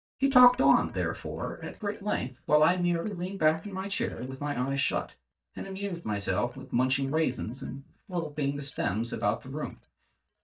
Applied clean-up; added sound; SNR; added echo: neural mask model DeepFilterNet 3.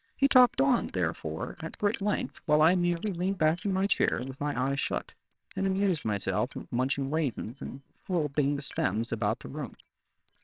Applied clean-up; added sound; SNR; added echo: neural separator model SepFormer WHAMR!.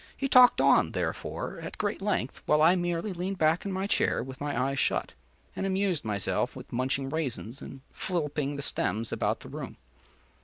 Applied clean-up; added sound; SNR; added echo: none; none; none; none.